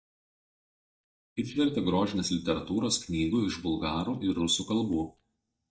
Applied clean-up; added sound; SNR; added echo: neural mask model DeepFilterNet 3.